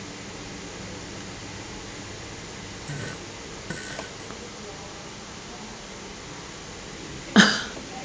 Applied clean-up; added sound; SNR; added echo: none; Fart; 10 dB; none.